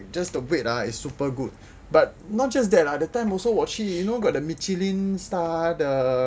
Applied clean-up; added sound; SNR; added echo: none; none; none; none.